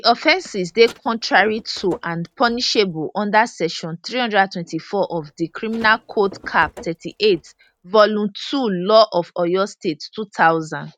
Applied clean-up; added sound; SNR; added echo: neural mask model RNNoise.